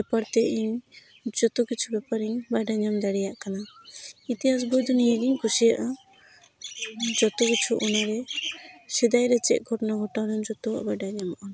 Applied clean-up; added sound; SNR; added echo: none; none; none; none.